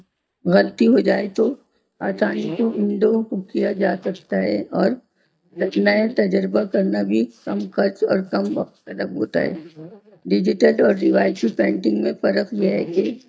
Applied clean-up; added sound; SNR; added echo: neural mask model DeepFilterNet 3.